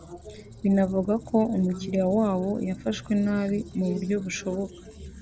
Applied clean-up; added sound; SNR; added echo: none; Squeak; 19 dB; none.